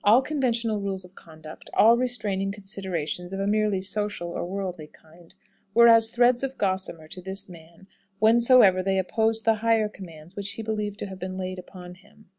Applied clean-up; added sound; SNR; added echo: none; none; none; none.